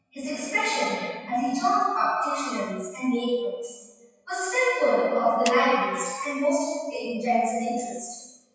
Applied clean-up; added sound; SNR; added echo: classical method WPE with log-MMSE.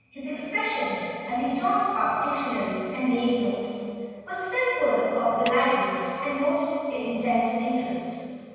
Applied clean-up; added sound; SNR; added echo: none; Clapping; 15 dB; reverberation time 2.1 s.